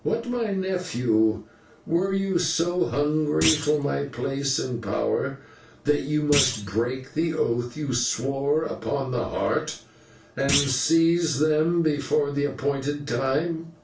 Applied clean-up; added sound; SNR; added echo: none; Thump, thud; 7 dB; reverberation time 0.3 s.